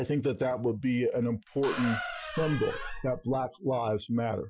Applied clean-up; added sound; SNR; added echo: classical method Wiener filter.